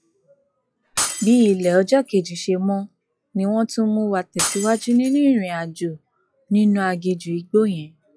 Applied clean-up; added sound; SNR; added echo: classical method log-MMSE.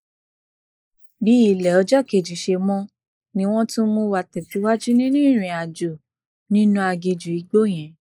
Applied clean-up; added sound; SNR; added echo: neural mask model Resemble Enhance denoiser.